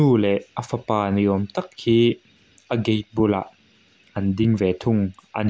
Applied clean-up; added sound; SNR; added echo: none; none; none; none.